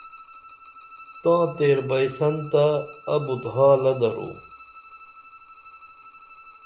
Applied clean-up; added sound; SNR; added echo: none; Bowed string instrument; 20 dB; none.